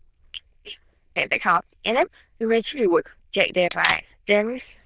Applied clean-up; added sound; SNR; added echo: neural diffusion model UNIVERSE++.